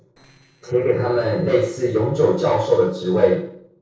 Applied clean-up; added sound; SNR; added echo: neural separator model SepFormer DNS4.